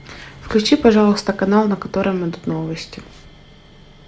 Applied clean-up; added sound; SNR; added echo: none; none; none; none.